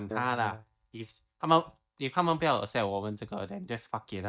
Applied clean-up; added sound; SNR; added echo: neural mask model DeepFilterNet 3.